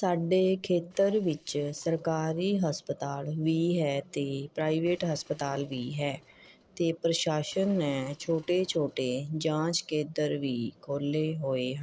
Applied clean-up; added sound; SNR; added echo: neural separator model SepFormer DNS4.